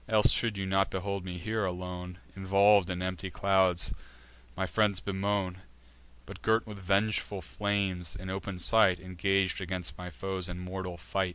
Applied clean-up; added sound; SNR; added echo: none; none; none; none.